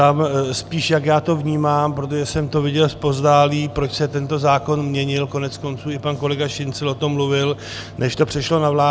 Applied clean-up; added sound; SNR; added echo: none; Mechanical fan; 18 dB; none.